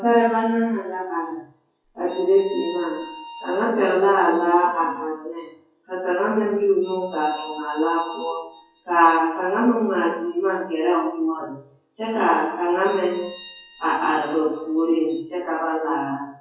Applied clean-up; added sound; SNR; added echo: classical method WPE with log-MMSE.